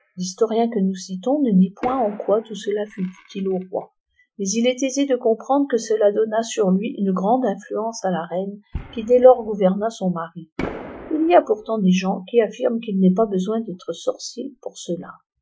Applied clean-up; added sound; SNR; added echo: classical method Wiener filter.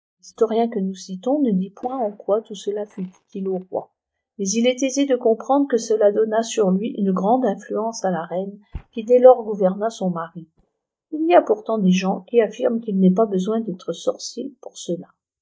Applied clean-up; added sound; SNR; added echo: neural mask model DeepFilterNet 3.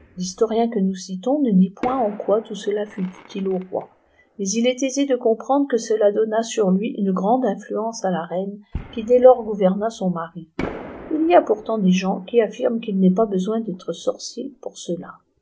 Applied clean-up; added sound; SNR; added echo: none; Fireworks; 20 dB; none.